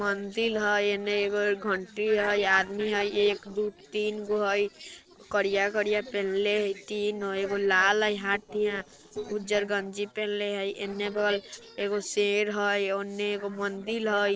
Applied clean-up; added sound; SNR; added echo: neural separator model SepFormer DNS4.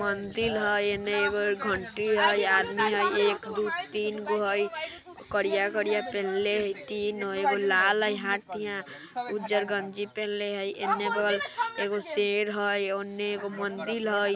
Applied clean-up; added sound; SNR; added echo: none; none; none; none.